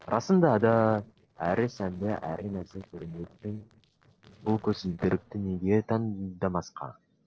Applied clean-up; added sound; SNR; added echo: neural separator model SepFormer DNS4.